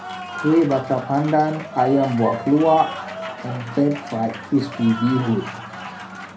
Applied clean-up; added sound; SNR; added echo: none; Applause; 12 dB; reverberation time 0.3 s.